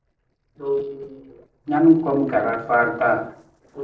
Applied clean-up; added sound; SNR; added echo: neural separator model SepFormer DNS4.